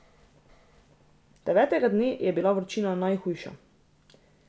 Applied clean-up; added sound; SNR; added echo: none; none; none; none.